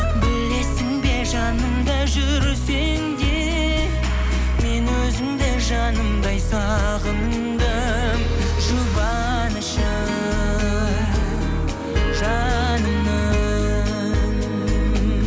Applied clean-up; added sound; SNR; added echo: none; none; none; none.